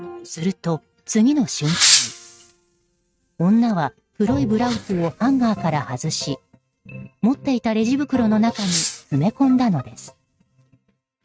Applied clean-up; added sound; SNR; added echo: neural mask model RNNoise.